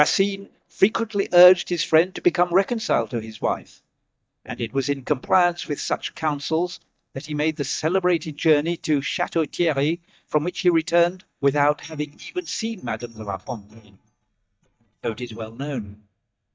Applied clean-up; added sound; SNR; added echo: neural mask model DeepFilterNet 3.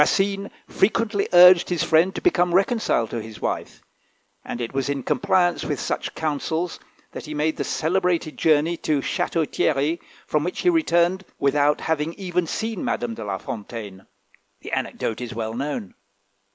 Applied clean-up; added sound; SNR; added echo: none; none; none; none.